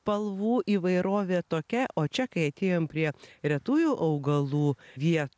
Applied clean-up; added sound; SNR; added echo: none; none; none; none.